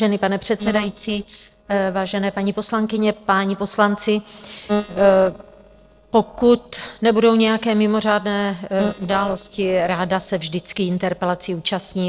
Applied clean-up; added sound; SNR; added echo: neural separator model SepFormer DNS4.